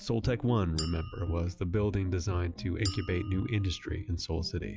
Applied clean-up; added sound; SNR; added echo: classical method log-MMSE.